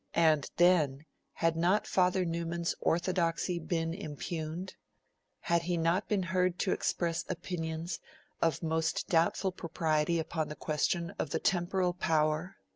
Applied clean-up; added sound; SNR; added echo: none; none; none; none.